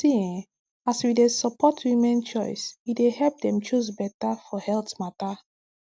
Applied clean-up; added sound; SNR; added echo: none; none; none; none.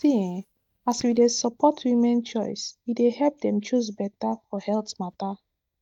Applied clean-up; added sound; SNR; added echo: neural mask model DeepFilterNet 3.